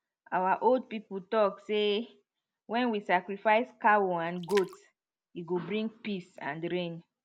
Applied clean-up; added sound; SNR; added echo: none; Splash, splatter; 19 dB; none.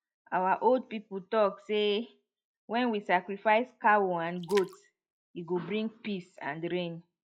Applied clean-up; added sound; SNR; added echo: classical method log-MMSE.